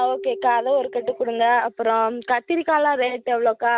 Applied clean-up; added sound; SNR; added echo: neural mask model RNNoise.